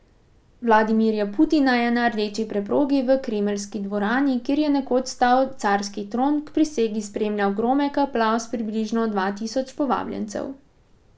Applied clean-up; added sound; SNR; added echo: none; none; none; none.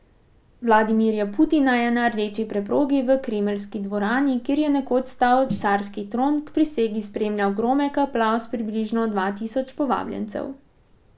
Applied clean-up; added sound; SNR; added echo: none; Snare drum; 15 dB; none.